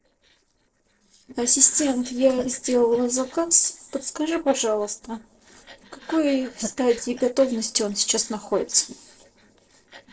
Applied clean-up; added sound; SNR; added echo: neural separator model SepFormer DNS4.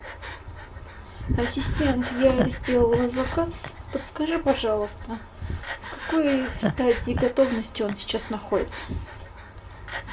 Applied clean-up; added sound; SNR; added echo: none; Breathing; 11 dB; reverberation time 0.3 s.